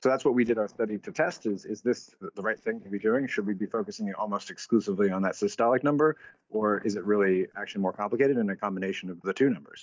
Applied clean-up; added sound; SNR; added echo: neural mask model DeepFilterNet 3.